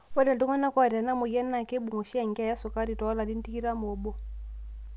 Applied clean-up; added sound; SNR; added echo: none; none; none; none.